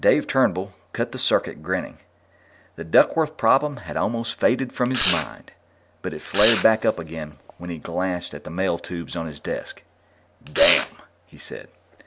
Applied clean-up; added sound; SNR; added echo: none; Domestic sounds, home sounds; -1 dB; none.